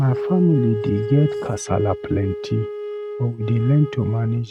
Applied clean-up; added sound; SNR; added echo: neural mask model RNNoise.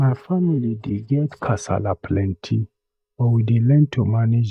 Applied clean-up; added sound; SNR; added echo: neural mask model DeepFilterNet 3.